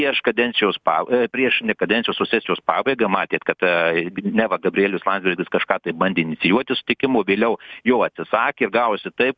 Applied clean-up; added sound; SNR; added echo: none; none; none; none.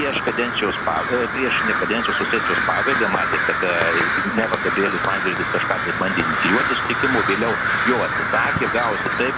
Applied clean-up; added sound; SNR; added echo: none; Crow; -2 dB; none.